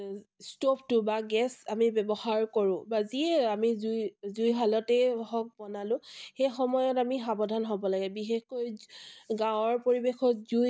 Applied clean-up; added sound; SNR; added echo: none; none; none; none.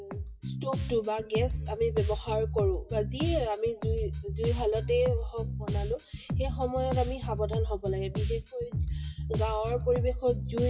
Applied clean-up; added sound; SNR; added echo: classical method WPE with log-MMSE.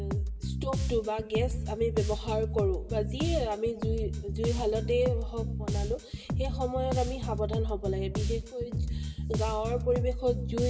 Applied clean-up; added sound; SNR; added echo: none; Bass guitar; 0 dB; reverberation time 2.2 s.